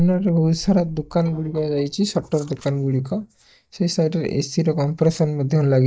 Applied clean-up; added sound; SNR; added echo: neural mask model DeepFilterNet 3.